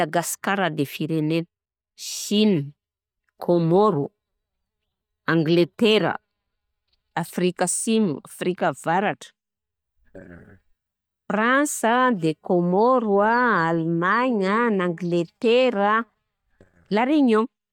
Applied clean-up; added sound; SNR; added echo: neural mask model DeepFilterNet 3.